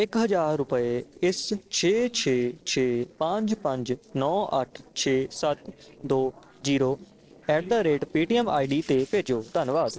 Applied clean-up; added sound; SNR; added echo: neural separator model SepFormer DNS4.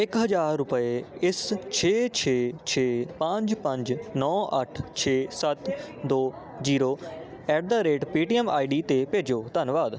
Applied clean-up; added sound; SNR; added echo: none; none; none; none.